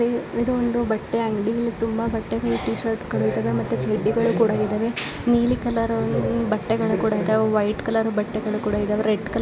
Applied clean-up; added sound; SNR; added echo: none; none; none; none.